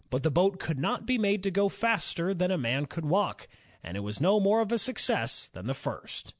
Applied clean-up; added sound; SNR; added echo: none; none; none; none.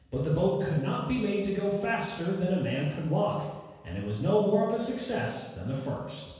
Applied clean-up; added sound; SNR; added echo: none; none; none; reverberation time 1.2 s.